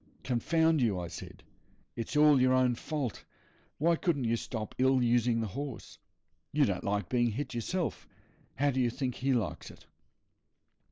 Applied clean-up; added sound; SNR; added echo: none; none; none; none.